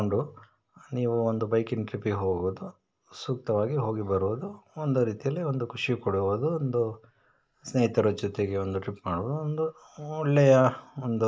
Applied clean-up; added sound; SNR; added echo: neural mask model Resemble Enhance denoiser.